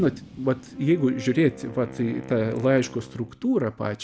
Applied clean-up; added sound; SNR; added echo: none; Wind instrument, woodwind instrument + Fireworks; 16 dB; none.